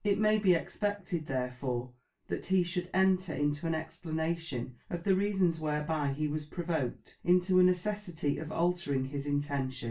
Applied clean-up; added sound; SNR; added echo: none; none; none; reverberation time 0.2 s.